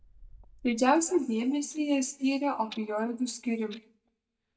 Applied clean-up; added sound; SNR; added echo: neural mask model DeepFilterNet 3.